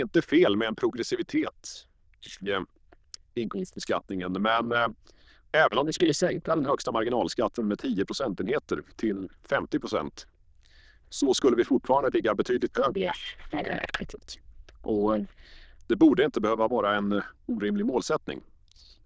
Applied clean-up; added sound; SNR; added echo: neural diffusion model UNIVERSE++.